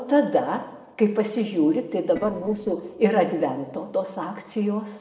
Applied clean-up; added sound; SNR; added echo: neural separator model SepFormer DNS4.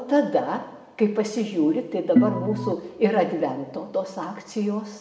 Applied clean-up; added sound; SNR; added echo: none; Organ; 0 dB; reverberation time 0.8 s.